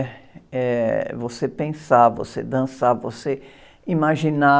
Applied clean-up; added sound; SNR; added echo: none; none; none; none.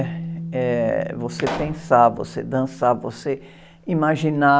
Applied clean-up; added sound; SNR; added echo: none; Bass guitar + Explosion; 12 dB; none.